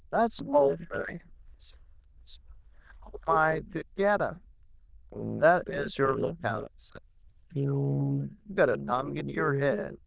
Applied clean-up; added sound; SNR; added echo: neural diffusion model UNIVERSE++.